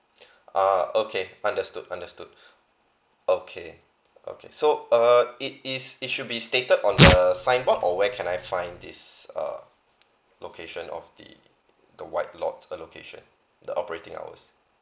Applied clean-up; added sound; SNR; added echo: none; Tearing; -4 dB; none.